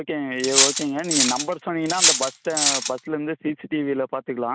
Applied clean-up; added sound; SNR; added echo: none; Cutlery, silverware; -4 dB; none.